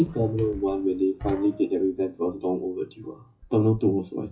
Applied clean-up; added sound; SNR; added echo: classical method WPE with log-MMSE.